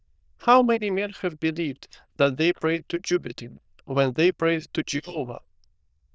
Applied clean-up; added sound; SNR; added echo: neural diffusion model UNIVERSE++.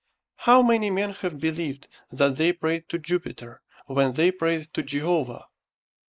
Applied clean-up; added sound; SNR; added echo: neural mask model Resemble Enhance denoiser.